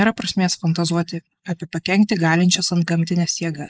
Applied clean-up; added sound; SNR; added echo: neural mask model Resemble Enhance denoiser.